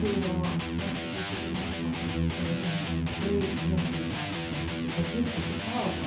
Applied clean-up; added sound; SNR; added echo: none; Electric guitar; -1 dB; reverberation time 0.5 s.